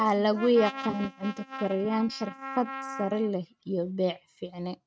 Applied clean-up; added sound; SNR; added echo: neural mask model RNNoise.